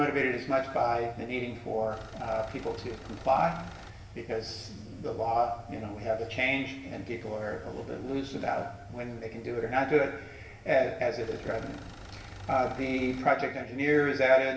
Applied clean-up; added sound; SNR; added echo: none; Engine; 17 dB; reverberation time 1.0 s.